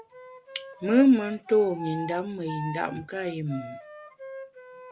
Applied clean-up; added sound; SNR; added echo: none; Wind instrument, woodwind instrument; 14 dB; none.